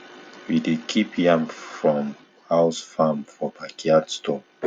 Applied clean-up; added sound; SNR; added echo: none; none; none; none.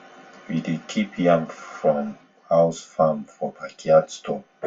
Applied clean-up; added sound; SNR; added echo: none; none; none; reverberation time 0.2 s.